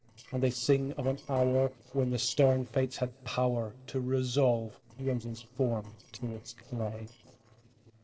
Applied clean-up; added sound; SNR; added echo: neural separator model SepFormer DNS4.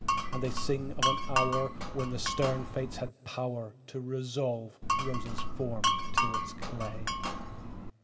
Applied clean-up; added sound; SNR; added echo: none; Glass; -4 dB; reverberation time 1.6 s.